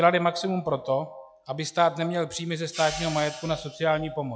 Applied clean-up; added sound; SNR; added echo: classical method log-MMSE.